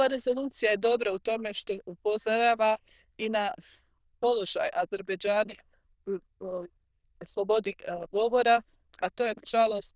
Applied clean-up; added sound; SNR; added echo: neural diffusion model UNIVERSE++.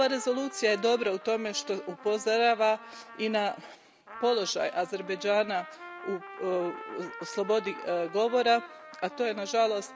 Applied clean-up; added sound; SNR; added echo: none; Trumpet; 15 dB; none.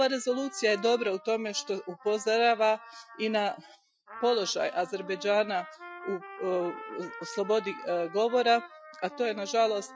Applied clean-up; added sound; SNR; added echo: classical method Wiener filter.